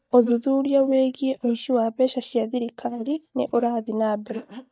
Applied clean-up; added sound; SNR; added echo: neural mask model DeepFilterNet 3.